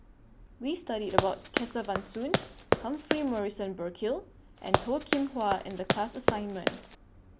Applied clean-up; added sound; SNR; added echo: none; Run; -2 dB; none.